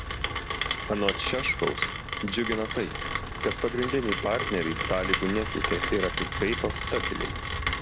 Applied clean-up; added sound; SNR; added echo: none; Rain; 1 dB; none.